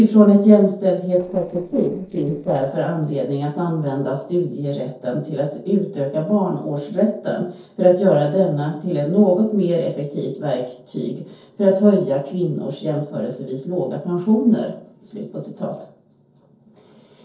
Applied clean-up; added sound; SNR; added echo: neural separator model SepFormer DNS4.